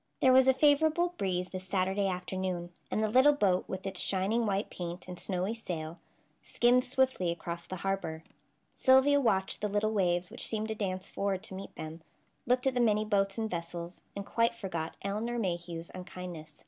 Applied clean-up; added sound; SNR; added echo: none; none; none; none.